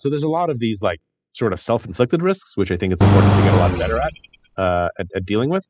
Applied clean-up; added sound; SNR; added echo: classical method spectral subtraction.